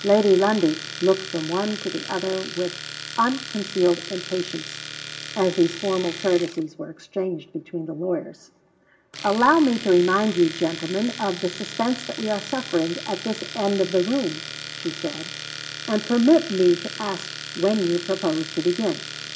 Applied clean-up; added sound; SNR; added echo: none; Domestic sounds, home sounds; 12 dB; reverberation time 0.4 s.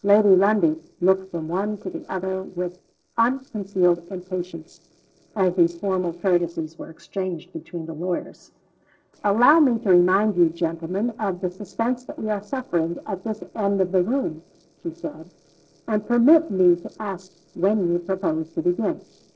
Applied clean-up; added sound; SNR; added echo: neural separator model SepFormer DNS4.